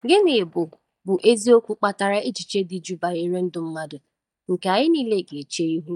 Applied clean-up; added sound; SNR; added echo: neural mask model DeepFilterNet 3.